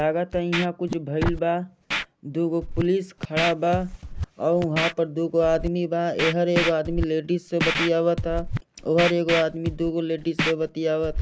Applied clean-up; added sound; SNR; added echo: none; Scratching (performance technique); 6 dB; none.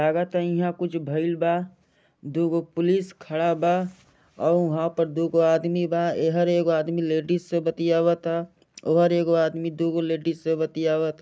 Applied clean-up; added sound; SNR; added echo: none; none; none; none.